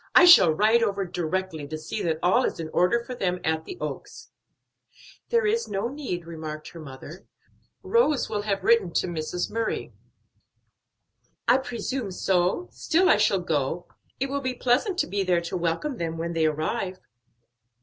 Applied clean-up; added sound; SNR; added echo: none; none; none; none.